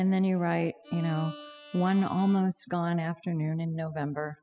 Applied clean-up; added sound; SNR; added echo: classical method spectral subtraction.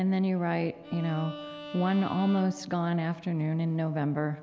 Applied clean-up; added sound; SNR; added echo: none; Bowed string instrument; 16 dB; none.